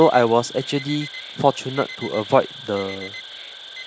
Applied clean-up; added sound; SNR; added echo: none; Insect + Alarm; 14 dB; none.